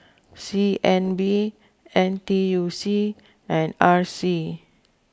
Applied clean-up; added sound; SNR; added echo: none; none; none; none.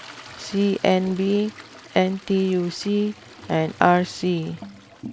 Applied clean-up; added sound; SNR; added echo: none; Toilet flush; 19 dB; none.